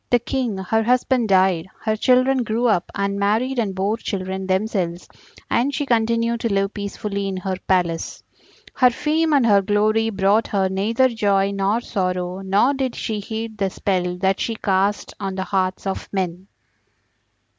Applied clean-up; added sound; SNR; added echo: none; none; none; none.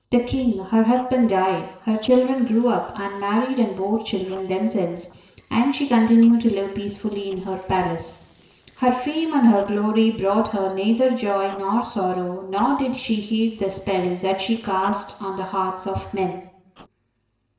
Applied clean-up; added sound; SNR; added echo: neural separator model SepFormer DNS4.